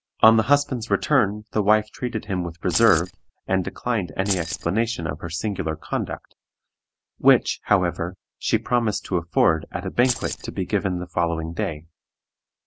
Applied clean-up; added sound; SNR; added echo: none; Keys jangling; 8 dB; none.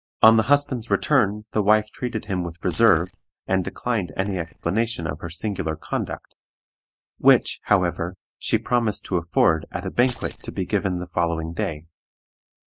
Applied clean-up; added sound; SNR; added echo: neural mask model DeepFilterNet 3.